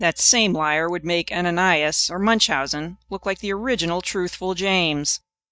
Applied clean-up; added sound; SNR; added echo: neural mask model DeepFilterNet 3.